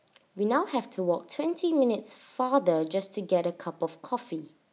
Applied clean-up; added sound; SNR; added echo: none; none; none; none.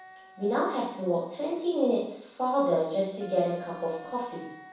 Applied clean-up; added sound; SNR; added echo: none; Wind instrument, woodwind instrument; 20 dB; reverberation time 0.7 s.